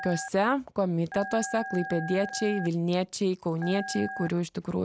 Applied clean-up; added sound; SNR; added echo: none; Telephone; 12 dB; none.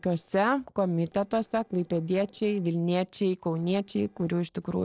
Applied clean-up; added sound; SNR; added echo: neural separator model SepFormer DNS4.